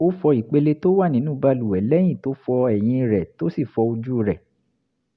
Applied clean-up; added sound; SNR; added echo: none; none; none; none.